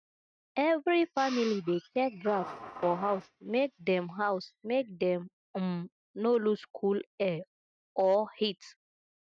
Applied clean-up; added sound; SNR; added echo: neural mask model RNNoise.